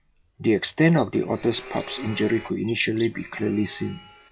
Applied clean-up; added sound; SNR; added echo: classical method log-MMSE.